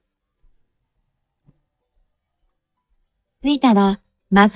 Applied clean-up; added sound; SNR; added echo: neural mask model DeepFilterNet 3.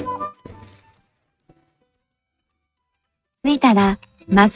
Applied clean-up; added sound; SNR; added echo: neural mask model RNNoise.